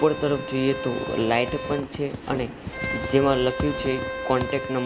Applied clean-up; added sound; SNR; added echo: none; Squeak / Walk, footsteps + Bowed string instrument; 7 dB; none.